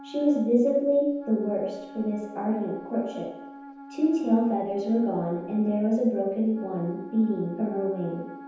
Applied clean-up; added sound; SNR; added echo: none; Wind instrument, woodwind instrument; 18 dB; reverberation time 0.9 s.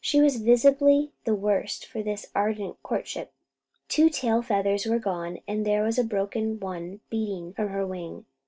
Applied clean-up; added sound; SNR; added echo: none; none; none; none.